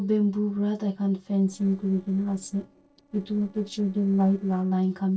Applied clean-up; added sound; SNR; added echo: neural separator model SepFormer DNS4.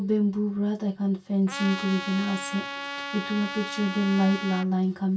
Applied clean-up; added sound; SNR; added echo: none; Trumpet; 9 dB; reverberation time 0.2 s.